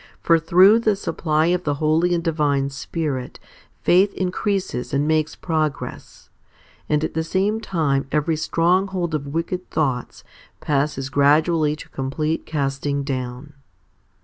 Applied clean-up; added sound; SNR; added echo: none; none; none; none.